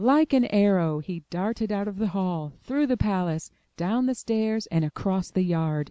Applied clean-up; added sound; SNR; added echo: none; none; none; none.